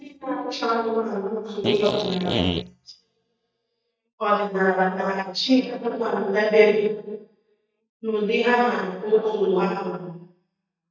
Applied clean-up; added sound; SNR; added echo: neural mask model DeepFilterNet 3.